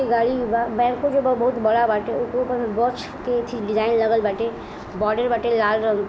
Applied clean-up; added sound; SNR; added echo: none; Aircraft; 14 dB; none.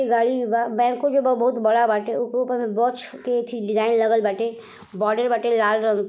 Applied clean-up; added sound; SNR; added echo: none; none; none; none.